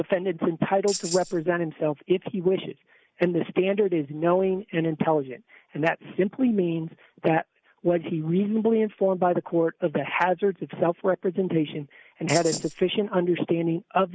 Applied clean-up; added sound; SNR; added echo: none; Tambourine; 9 dB; none.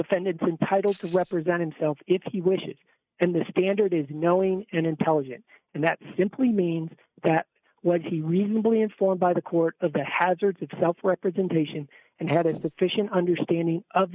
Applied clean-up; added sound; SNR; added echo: neural mask model RNNoise.